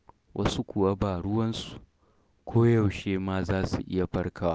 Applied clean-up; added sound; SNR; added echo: none; none; none; none.